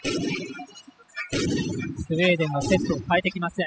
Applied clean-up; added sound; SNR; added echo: classical method spectral subtraction.